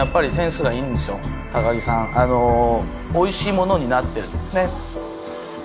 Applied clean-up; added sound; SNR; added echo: none; none; none; none.